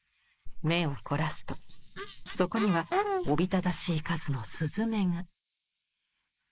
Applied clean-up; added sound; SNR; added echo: neural mask model Resemble Enhance denoiser.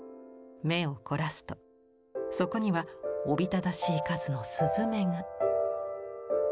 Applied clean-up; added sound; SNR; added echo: none; none; none; none.